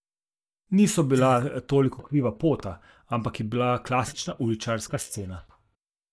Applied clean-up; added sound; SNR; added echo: neural mask model DeepFilterNet 3.